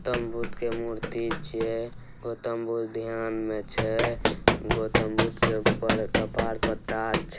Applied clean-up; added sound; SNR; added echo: none; Run; -2 dB; none.